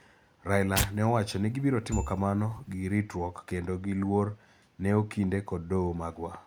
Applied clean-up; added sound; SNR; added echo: none; Marimba, xylophone / Wood + Tearing; 7 dB; none.